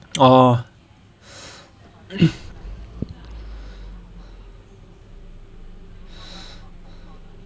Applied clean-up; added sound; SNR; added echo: none; Idling / Engine starting / Motor vehicle (road); 17 dB; none.